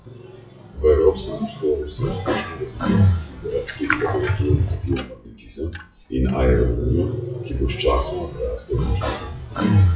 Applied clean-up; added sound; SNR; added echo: classical method WPE with log-MMSE.